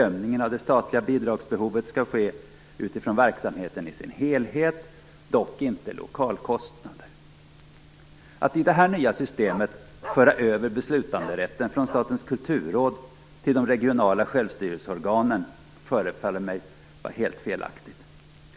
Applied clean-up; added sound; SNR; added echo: none; Bark; 14 dB; none.